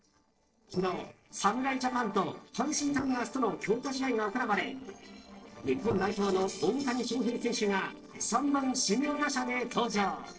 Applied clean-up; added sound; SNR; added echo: neural separator model SepFormer DNS4.